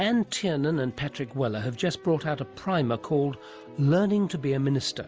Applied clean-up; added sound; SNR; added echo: none; none; none; none.